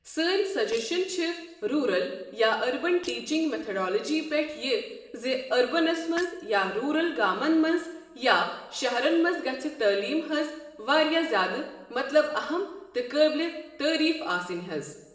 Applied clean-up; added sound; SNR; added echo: neural separator model SepFormer DNS4.